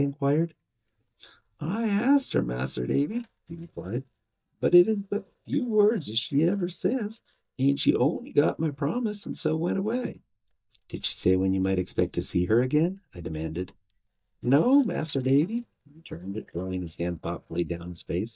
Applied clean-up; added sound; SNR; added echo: neural mask model DeepFilterNet 3.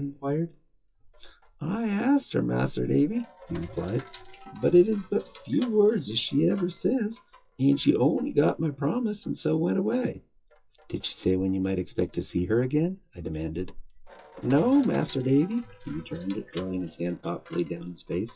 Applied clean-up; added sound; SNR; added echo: classical method WPE with log-MMSE.